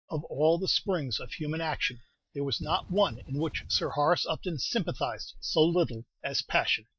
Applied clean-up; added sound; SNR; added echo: neural mask model DeepFilterNet 3.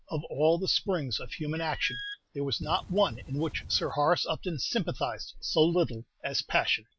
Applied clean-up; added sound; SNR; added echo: none; Alarm + Wind; 13 dB; none.